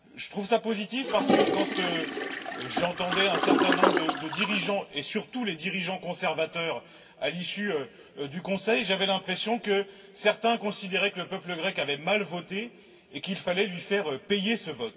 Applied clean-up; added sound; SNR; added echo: none; Toilet flush; -2 dB; reverberation time 2.0 s.